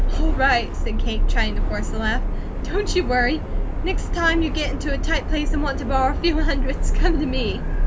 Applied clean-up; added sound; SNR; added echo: none; Subway, metro, underground; -4 dB; none.